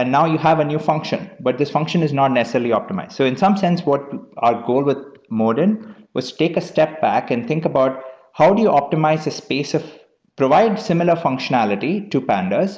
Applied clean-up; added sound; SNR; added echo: none; none; none; none.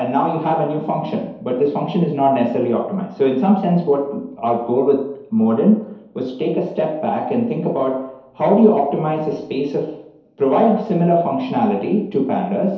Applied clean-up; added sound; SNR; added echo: none; none; none; reverberation time 2.2 s.